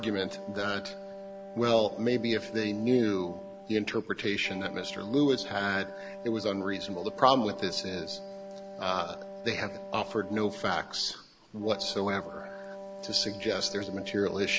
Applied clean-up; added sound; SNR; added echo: none; Wind instrument, woodwind instrument; 12 dB; none.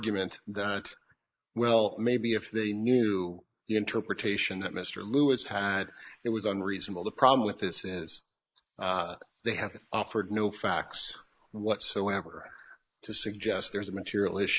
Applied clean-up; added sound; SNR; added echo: neural mask model Resemble Enhance denoiser.